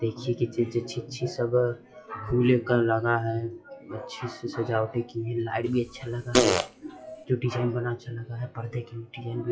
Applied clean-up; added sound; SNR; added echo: classical method WPE with log-MMSE.